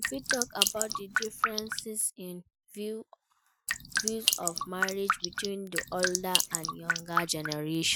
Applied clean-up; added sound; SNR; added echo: none; Drip; -3 dB; none.